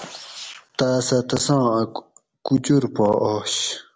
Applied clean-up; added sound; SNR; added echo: none; none; none; none.